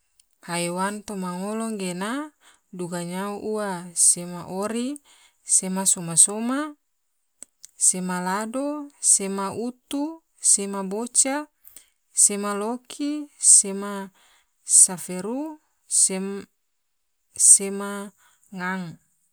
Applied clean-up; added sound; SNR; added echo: none; none; none; none.